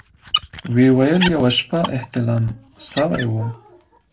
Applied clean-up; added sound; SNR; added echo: none; Squeak; 6 dB; reverberation time 0.2 s.